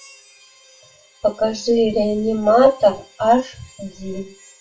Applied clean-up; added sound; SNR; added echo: classical method WPE with log-MMSE.